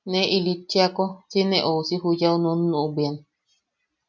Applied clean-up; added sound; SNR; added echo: none; none; none; none.